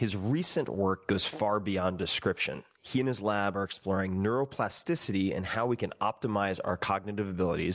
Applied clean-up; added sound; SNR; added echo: none; none; none; none.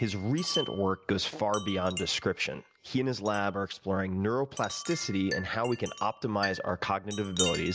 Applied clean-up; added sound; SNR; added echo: none; Wind chime; 10 dB; none.